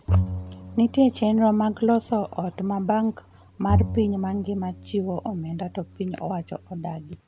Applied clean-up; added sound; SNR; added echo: none; Bowed string instrument; 6 dB; none.